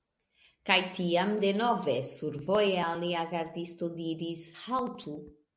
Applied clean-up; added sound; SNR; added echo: none; none; none; none.